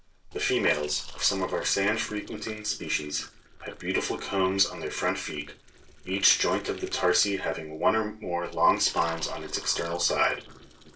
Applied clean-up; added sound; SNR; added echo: neural separator model SepFormer DNS4.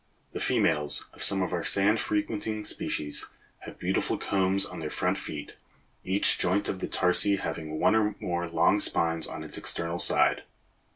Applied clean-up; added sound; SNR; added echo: none; none; none; none.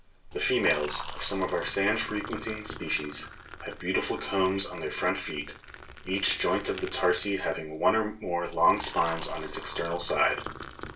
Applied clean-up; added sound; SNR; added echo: none; Liquid; 13 dB; reverberation time 0.2 s.